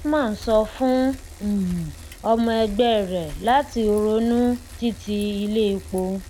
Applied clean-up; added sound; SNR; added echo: none; Bicycle; 16 dB; none.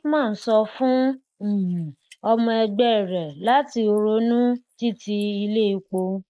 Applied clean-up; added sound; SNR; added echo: neural mask model Resemble Enhance denoiser.